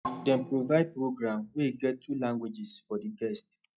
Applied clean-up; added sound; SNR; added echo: classical method log-MMSE.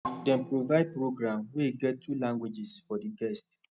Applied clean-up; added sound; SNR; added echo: none; Percussion; 15 dB; none.